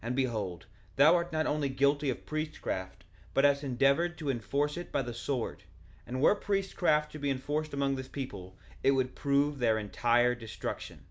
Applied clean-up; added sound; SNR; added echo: none; none; none; none.